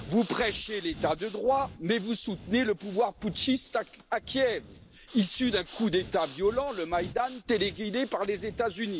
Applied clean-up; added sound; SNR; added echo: none; Breathing; 17 dB; none.